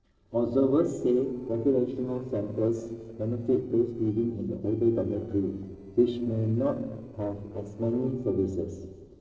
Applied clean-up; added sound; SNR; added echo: neural separator model SepFormer DNS4.